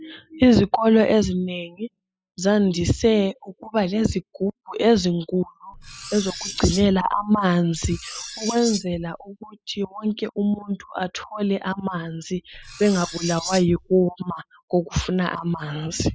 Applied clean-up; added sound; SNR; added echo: classical method spectral subtraction.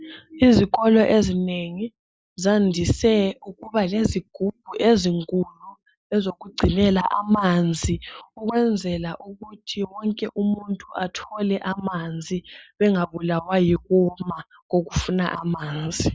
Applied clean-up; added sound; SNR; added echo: none; none; none; none.